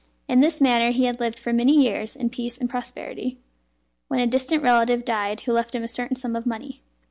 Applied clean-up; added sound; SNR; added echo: none; none; none; none.